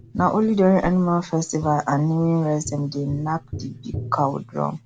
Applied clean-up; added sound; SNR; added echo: none; Tap; 15 dB; none.